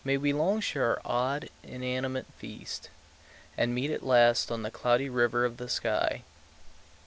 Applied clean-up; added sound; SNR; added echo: none; none; none; none.